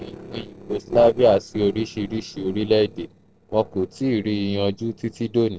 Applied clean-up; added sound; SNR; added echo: neural separator model SepFormer DNS4.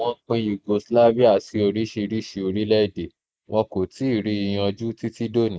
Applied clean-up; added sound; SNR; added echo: neural mask model Resemble Enhance denoiser.